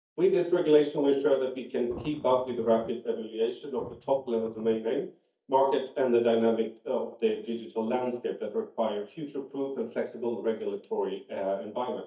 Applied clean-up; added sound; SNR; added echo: neural mask model DeepFilterNet 3.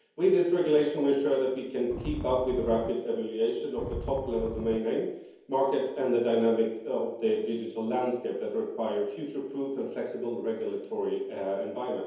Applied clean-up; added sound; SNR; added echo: none; Wind; 9 dB; reverberation time 0.9 s.